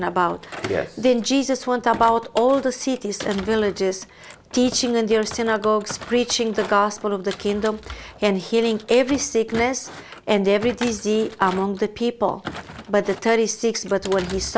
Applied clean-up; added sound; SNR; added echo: none; Thump, thud; 17 dB; none.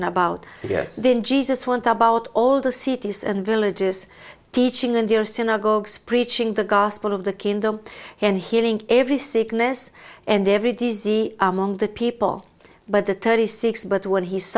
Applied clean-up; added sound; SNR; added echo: none; none; none; none.